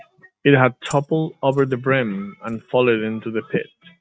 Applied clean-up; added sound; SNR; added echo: neural mask model RNNoise.